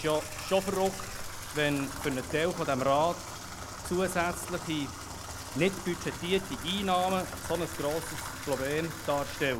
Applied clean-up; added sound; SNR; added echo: none; Bathtub (filling or washing) / Water tap, faucet; 8 dB; none.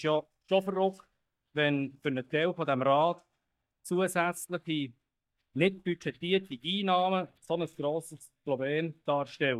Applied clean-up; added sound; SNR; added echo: neural mask model DeepFilterNet 3.